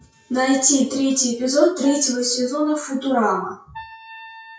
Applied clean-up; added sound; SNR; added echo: classical method WPE with log-MMSE.